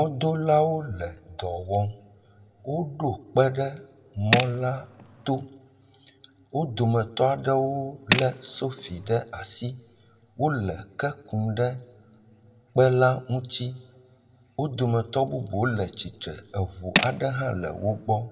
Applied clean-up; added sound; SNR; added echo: none; Tools; 1 dB; reverberation time 0.4 s.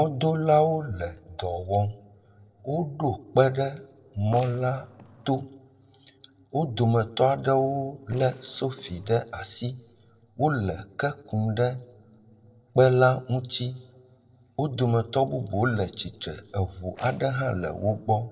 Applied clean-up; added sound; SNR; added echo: neural separator model SepFormer DNS4.